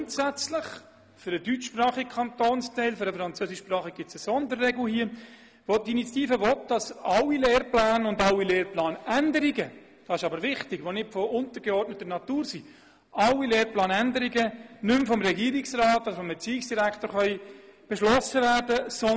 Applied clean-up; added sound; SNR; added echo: none; none; none; none.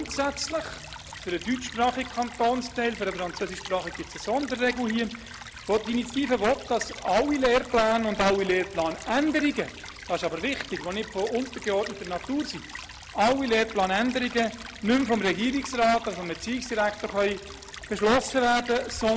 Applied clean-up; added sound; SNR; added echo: none; Stream / Trickle, dribble; 14 dB; none.